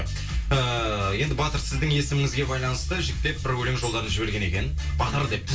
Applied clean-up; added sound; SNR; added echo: none; Tambourine; 16 dB; reverberation time 0.2 s.